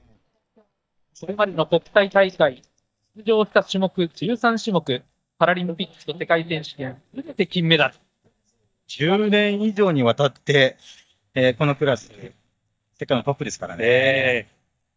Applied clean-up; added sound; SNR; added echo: neural mask model DeepFilterNet 3.